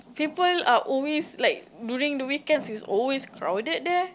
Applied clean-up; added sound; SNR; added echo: none; none; none; none.